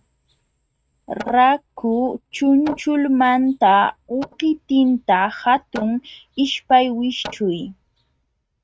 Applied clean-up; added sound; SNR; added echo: neural mask model RNNoise.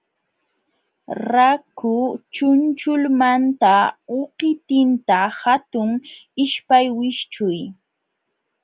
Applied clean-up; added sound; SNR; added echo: none; none; none; none.